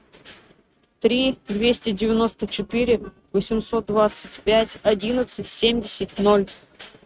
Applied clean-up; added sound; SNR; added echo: neural mask model RNNoise.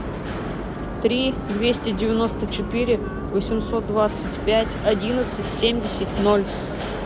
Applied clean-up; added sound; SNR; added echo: none; Wind instrument, woodwind instrument; 19 dB; none.